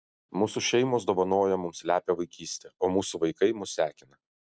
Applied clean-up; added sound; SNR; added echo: none; none; none; none.